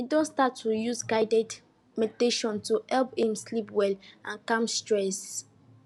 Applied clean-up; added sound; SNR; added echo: none; none; none; none.